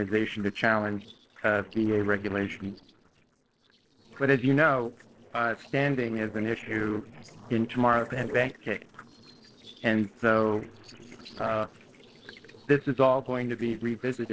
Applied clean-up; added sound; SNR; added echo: neural separator model SepFormer DNS4.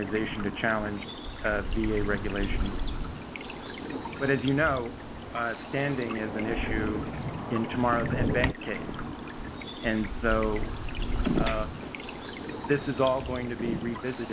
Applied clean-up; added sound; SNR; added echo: none; Stream / Bird vocalization, bird call, bird song; 1 dB; none.